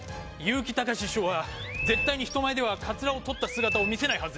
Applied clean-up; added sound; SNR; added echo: none; Chirp, tweet; 5 dB; none.